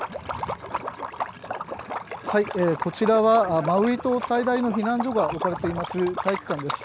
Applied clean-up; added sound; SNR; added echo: none; Liquid; 8 dB; none.